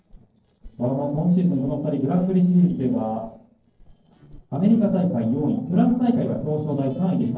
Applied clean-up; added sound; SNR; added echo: neural separator model SepFormer DNS4.